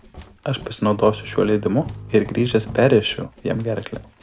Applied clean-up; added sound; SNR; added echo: none; Run + Bowed string instrument; 16 dB; none.